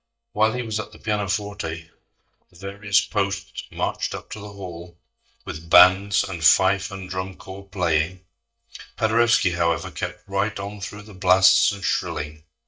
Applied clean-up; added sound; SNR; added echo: neural mask model DeepFilterNet 3.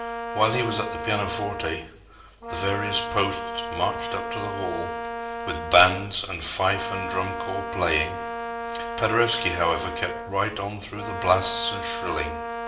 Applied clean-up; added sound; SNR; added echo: none; Brass instrument; 7 dB; reverberation time 0.9 s.